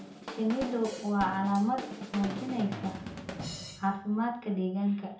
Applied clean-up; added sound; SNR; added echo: none; Drum / Drum kit; 10 dB; reverberation time 0.6 s.